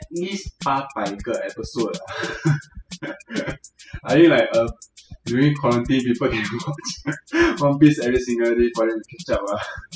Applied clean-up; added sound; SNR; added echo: classical method spectral subtraction.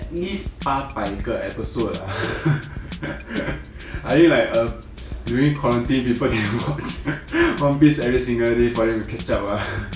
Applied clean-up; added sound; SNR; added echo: none; Drum kit; 14 dB; none.